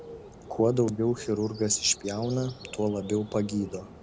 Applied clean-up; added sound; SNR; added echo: none; Bird; 16 dB; none.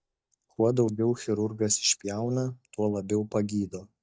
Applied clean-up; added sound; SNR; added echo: neural mask model DeepFilterNet 3.